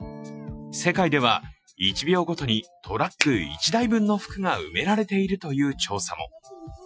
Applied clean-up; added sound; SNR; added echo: classical method Wiener filter.